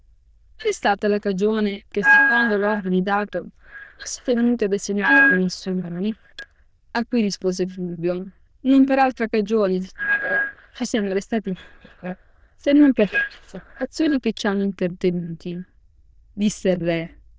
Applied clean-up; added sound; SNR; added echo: neural diffusion model UNIVERSE++.